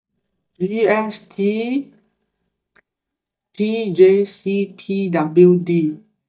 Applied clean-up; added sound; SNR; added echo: neural mask model DeepFilterNet 3.